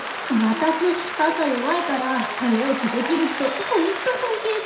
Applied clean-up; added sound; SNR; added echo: none; Applause; 6 dB; reverberation time 0.7 s.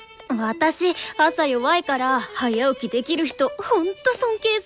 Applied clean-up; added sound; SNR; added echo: none; none; none; none.